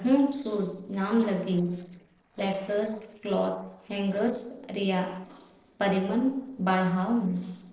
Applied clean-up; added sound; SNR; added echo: neural separator model SepFormer DNS4.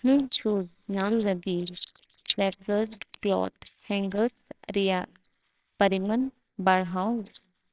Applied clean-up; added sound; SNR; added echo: neural separator model SepFormer WHAMR!.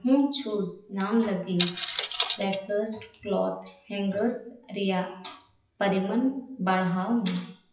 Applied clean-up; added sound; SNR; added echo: classical method WPE with log-MMSE.